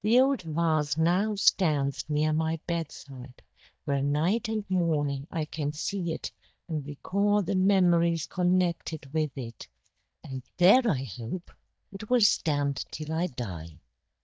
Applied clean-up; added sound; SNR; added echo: neural mask model DeepFilterNet 3.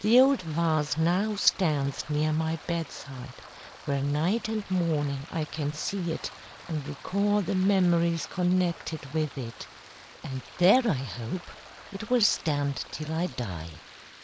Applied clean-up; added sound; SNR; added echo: neural mask model Resemble Enhance denoiser.